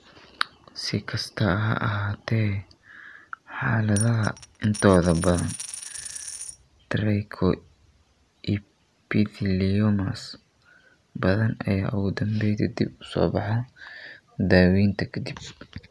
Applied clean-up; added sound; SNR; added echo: none; Coin (dropping); 11 dB; none.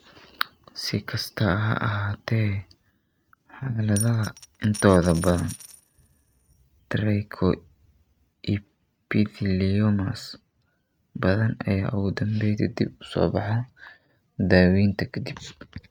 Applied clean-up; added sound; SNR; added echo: neural mask model RNNoise.